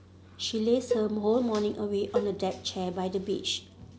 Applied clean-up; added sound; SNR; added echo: none; Cowbell; 7 dB; none.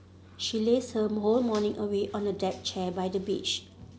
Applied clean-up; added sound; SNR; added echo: none; none; none; none.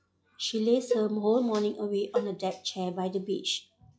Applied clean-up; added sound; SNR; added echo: classical method log-MMSE.